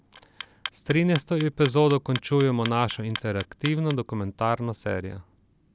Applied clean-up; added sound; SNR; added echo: none; Clock; 14 dB; none.